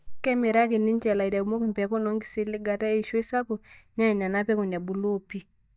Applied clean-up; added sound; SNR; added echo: neural mask model DeepFilterNet 3.